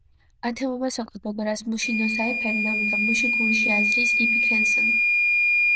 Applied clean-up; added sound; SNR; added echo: neural diffusion model UNIVERSE++.